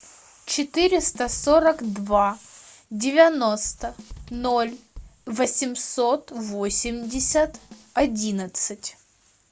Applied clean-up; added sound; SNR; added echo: none; Drum / Drum kit; 18 dB; none.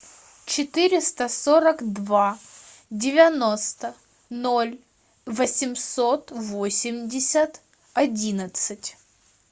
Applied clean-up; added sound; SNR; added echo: none; none; none; none.